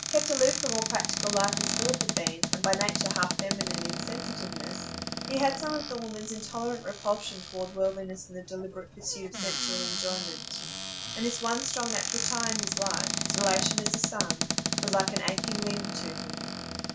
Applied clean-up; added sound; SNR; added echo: none; Cupboard open or close; -1 dB; none.